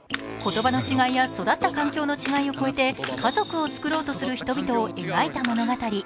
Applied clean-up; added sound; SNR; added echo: none; Coin (dropping); 15 dB; none.